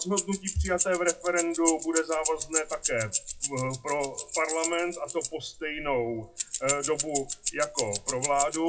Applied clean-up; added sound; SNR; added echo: classical method WPE with log-MMSE.